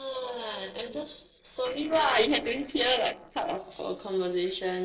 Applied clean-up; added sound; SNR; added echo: neural separator model SepFormer DNS4.